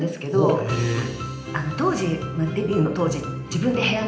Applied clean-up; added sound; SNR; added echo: none; none; none; reverberation time 0.8 s.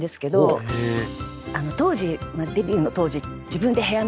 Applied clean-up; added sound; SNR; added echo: none; none; none; none.